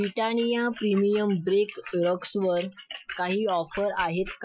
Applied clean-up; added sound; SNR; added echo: classical method Wiener filter.